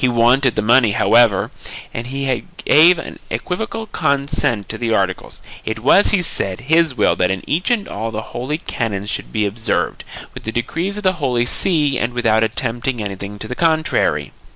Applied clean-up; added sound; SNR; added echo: none; none; none; none.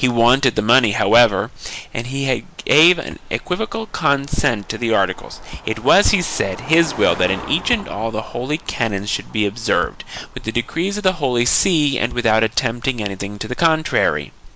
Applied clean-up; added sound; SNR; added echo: none; Thump, thud + Car passing by; 19 dB; none.